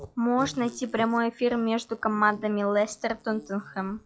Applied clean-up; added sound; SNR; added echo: classical method log-MMSE.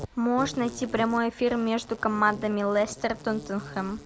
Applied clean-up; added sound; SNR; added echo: none; Insect; 16 dB; none.